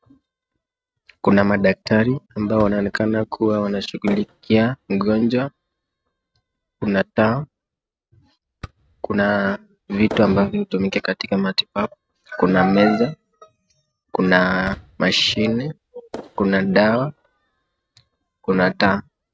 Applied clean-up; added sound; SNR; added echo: neural mask model RNNoise.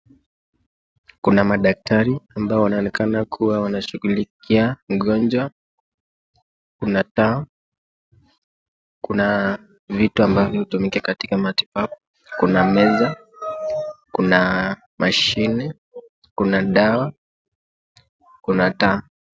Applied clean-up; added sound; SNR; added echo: none; none; none; none.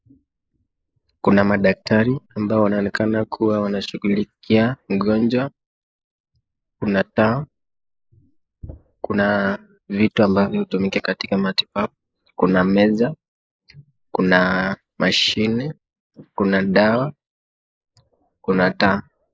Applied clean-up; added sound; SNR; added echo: neural mask model Resemble Enhance denoiser.